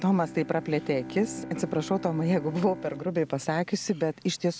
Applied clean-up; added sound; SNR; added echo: none; Bowed string instrument; 14 dB; none.